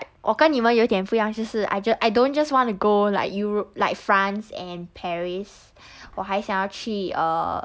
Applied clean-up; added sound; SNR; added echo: none; none; none; none.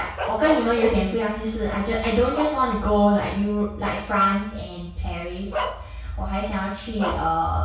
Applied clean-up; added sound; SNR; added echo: none; Bark; 12 dB; reverberation time 0.6 s.